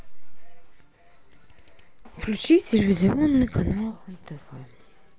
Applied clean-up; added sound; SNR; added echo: none; none; none; none.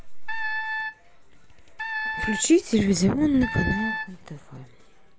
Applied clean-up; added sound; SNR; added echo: none; Wind instrument, woodwind instrument; 6 dB; none.